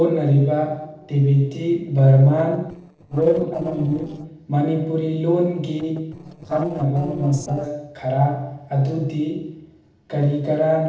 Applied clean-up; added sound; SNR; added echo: neural separator model SepFormer DNS4.